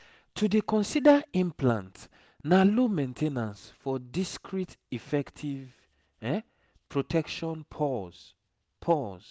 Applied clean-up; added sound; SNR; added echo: none; none; none; none.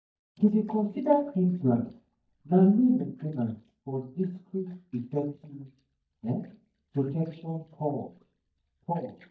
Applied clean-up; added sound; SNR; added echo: neural mask model DeepFilterNet 3.